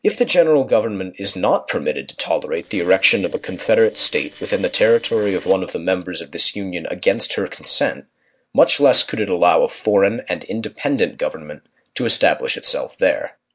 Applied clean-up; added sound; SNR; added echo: neural separator model SepFormer DNS4.